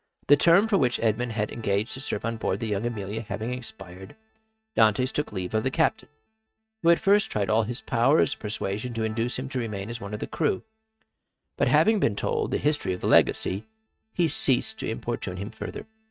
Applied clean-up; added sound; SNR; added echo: neural mask model RNNoise.